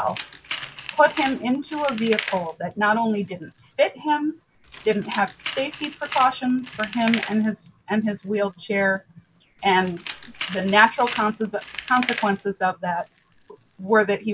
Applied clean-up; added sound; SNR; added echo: none; Tools; 13 dB; none.